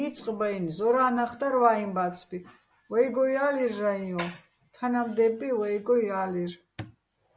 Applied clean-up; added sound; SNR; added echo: none; none; none; none.